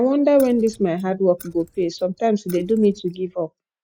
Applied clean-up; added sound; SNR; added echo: neural mask model RNNoise.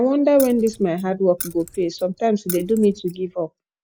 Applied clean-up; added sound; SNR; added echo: none; Keys jangling; 16 dB; none.